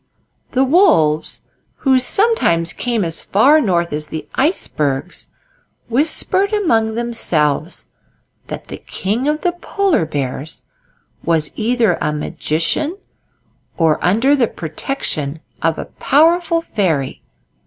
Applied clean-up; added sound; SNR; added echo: none; none; none; none.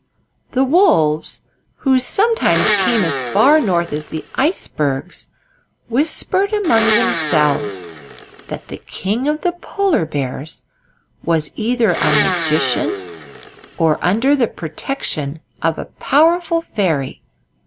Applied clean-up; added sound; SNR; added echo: none; Domestic sounds, home sounds; 4 dB; none.